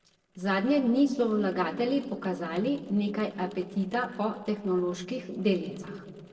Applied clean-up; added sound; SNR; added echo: neural separator model SepFormer DNS4.